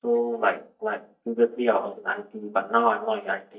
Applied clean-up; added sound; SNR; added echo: neural mask model DeepFilterNet 3.